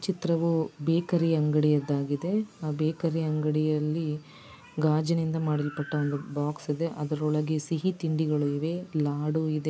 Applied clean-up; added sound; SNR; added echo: none; none; none; none.